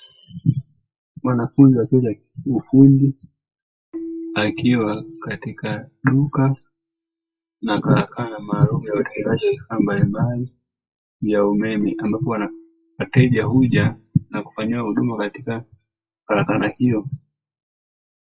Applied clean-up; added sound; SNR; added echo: classical method WPE with log-MMSE.